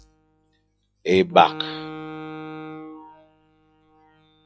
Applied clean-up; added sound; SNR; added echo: classical method log-MMSE.